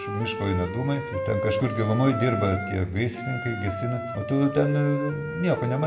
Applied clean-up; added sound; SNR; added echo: none; Wind instrument, woodwind instrument; 7 dB; reverberation time 0.9 s.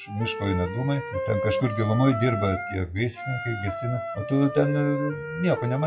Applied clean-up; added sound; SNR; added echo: classical method WPE with log-MMSE.